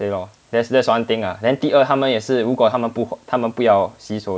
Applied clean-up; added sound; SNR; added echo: none; none; none; none.